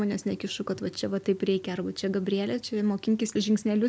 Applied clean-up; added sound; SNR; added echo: none; none; none; none.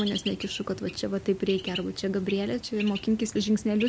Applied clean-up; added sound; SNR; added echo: none; Bird; 13 dB; none.